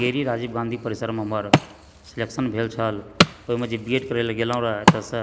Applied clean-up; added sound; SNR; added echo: none; Wood; 0 dB; none.